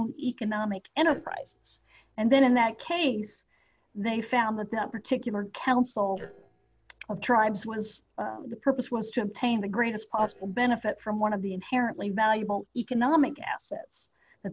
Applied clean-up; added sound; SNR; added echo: neural separator model SepFormer DNS4.